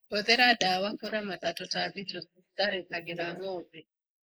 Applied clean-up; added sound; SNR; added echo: neural mask model Resemble Enhance denoiser.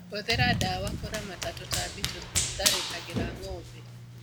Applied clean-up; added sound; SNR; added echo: none; Run; -3 dB; none.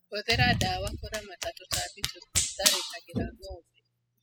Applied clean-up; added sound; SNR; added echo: classical method spectral subtraction.